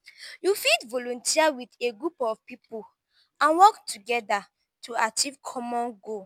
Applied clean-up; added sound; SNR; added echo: none; none; none; none.